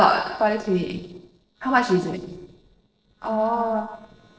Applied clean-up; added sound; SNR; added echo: neural separator model SepFormer DNS4.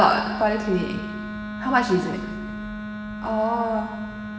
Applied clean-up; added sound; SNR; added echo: none; Wind instrument, woodwind instrument; 7 dB; reverberation time 1.4 s.